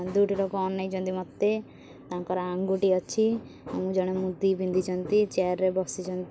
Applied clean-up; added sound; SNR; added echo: none; none; none; none.